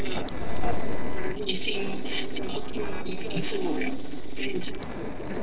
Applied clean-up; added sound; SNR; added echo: neural separator model SepFormer DNS4.